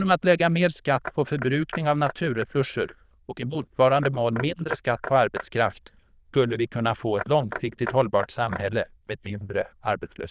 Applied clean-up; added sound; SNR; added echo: neural diffusion model UNIVERSE++.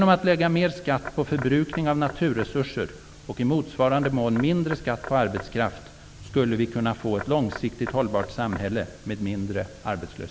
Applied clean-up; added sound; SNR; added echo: none; Knock / Wood; 16 dB; none.